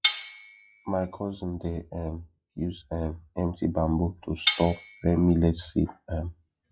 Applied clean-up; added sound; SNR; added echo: classical method log-MMSE.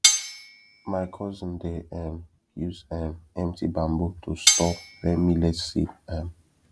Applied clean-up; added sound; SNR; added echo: none; Cutlery, silverware; -3 dB; none.